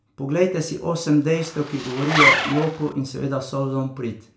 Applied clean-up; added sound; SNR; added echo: none; Zipper (clothing); -1 dB; reverberation time 0.3 s.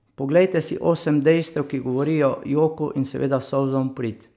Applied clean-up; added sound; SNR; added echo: none; none; none; none.